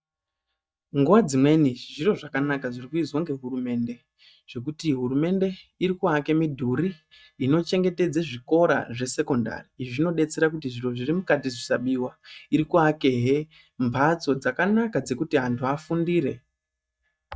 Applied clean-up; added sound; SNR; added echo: neural mask model DeepFilterNet 3.